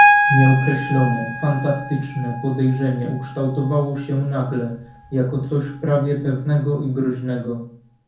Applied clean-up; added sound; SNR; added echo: none; Piano; 4 dB; reverberation time 0.6 s.